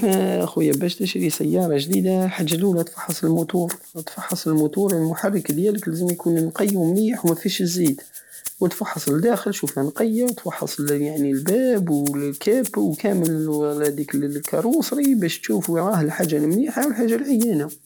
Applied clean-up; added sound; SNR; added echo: none; Rattle (instrument); 15 dB; none.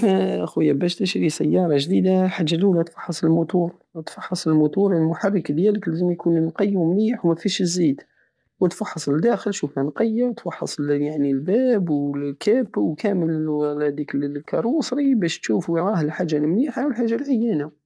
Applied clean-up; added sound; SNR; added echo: neural mask model DeepFilterNet 3.